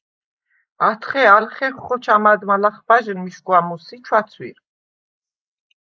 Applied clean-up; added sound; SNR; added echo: neural mask model Resemble Enhance denoiser.